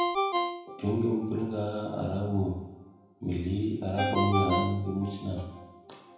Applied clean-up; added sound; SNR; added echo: none; Ringtone; 4 dB; reverberation time 0.9 s.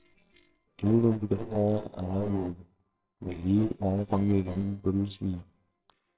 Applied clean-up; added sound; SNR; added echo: neural separator model SepFormer WHAMR!.